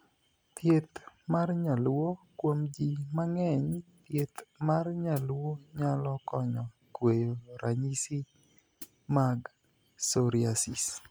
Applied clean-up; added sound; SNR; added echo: none; Hi-hat; 18 dB; none.